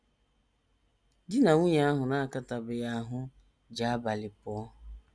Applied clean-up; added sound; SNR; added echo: none; none; none; none.